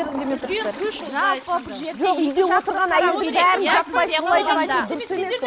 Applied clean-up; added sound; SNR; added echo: none; Toilet flush; 19 dB; none.